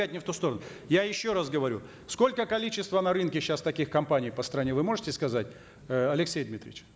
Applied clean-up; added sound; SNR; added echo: none; none; none; none.